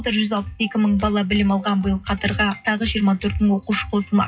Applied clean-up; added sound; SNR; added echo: classical method WPE with log-MMSE.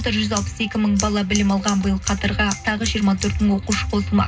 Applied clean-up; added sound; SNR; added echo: none; Scissors; 14 dB; reverberation time 0.2 s.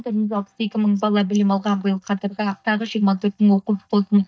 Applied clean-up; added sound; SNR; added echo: neural mask model DeepFilterNet 3.